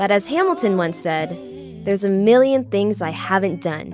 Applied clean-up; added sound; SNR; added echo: none; none; none; none.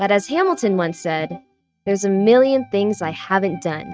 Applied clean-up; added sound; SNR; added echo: neural mask model RNNoise.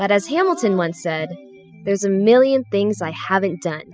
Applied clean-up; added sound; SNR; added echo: classical method spectral subtraction.